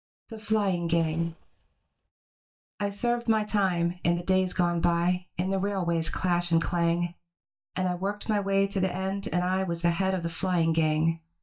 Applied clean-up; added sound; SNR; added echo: neural mask model DeepFilterNet 3.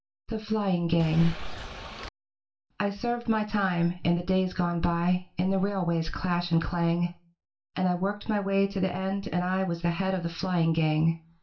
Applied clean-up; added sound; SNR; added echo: none; Boat, Water vehicle; 11 dB; reverberation time 0.2 s.